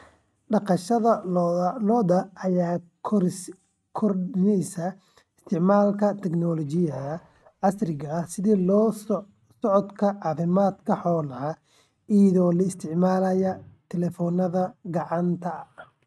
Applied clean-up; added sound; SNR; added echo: neural mask model RNNoise.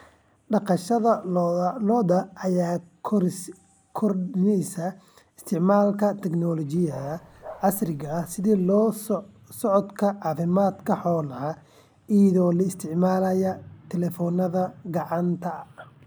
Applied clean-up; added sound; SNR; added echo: none; Dog; 20 dB; none.